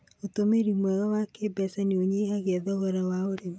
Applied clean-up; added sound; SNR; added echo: none; none; none; none.